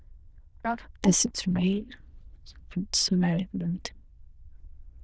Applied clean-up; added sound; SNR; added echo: neural diffusion model UNIVERSE++.